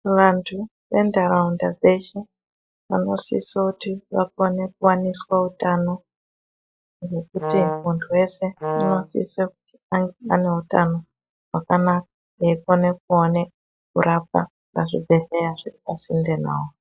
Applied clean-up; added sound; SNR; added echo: classical method log-MMSE.